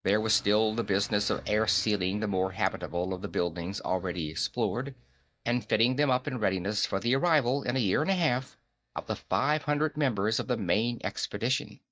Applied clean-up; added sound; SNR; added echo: neural mask model DeepFilterNet 3.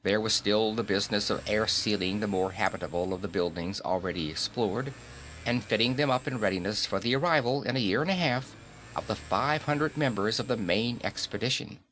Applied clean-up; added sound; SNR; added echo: none; Motorcycle / Accelerating, revving, vroom; 19 dB; none.